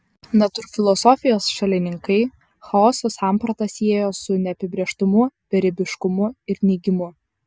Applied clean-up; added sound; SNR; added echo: none; none; none; none.